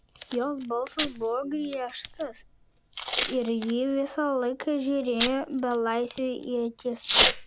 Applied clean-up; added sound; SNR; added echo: none; Packing tape, duct tape / Tearing; 0 dB; none.